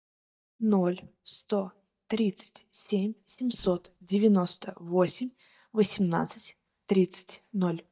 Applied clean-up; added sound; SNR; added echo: neural mask model DeepFilterNet 3.